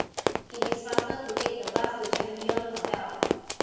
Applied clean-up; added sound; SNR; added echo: none; Run; -5 dB; reverberation time 1.2 s.